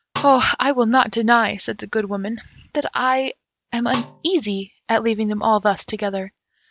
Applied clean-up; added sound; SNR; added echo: none; Snare drum; 12 dB; none.